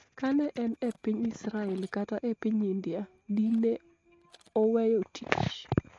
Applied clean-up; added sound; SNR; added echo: neural mask model RNNoise.